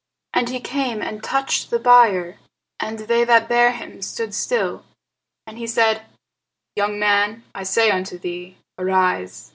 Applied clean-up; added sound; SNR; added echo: none; none; none; none.